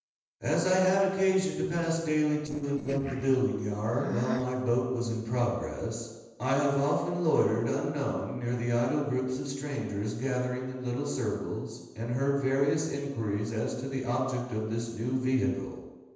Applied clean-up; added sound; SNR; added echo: neural separator model SepFormer DNS4.